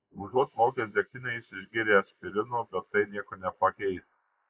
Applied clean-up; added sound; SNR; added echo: neural mask model Resemble Enhance denoiser.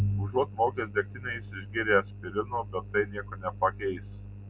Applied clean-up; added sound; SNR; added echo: none; none; none; none.